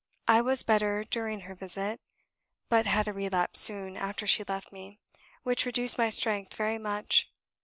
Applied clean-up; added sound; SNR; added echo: none; none; none; none.